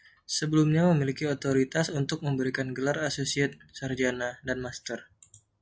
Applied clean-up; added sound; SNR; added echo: none; none; none; none.